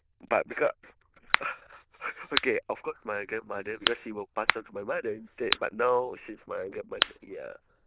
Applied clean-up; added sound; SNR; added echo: neural diffusion model UNIVERSE++.